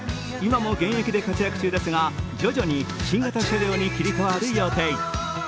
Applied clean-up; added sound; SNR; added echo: none; none; none; none.